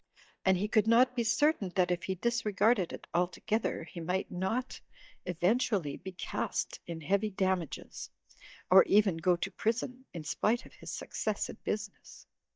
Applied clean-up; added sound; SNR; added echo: neural mask model DeepFilterNet 3.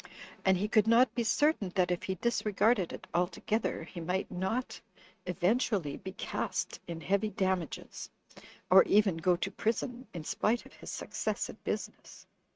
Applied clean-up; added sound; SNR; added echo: neural mask model RNNoise.